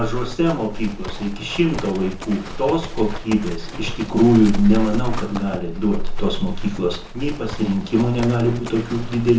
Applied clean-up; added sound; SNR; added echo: none; Livestock, farm animals, working animals; 5 dB; reverberation time 0.5 s.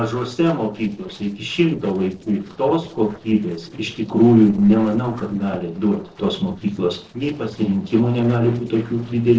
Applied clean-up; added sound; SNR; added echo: neural separator model SepFormer DNS4.